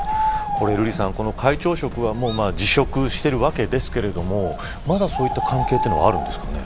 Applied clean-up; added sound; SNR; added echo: none; Bird; 4 dB; none.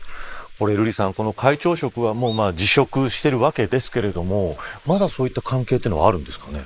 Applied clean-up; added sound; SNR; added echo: neural mask model Resemble Enhance denoiser.